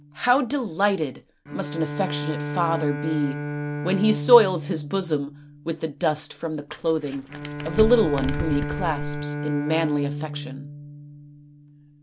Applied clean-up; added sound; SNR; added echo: none; Crumpling, crinkling + Bowed string instrument; 7 dB; none.